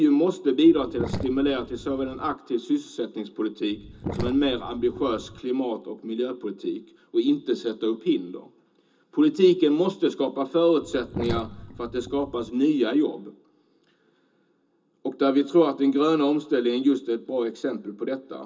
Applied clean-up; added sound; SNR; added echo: none; Sink (filling or washing); 11 dB; reverberation time 0.2 s.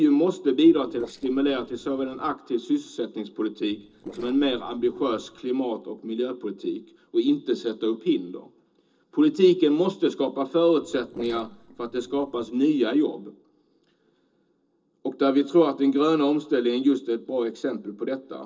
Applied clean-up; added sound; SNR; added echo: neural separator model SepFormer DNS4.